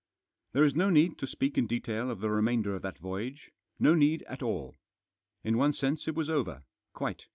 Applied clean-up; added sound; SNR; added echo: none; none; none; none.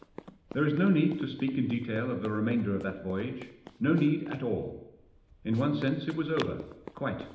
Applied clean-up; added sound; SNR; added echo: none; Run; 18 dB; reverberation time 0.8 s.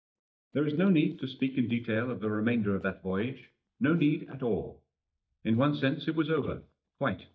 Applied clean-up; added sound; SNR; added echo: neural mask model DeepFilterNet 3.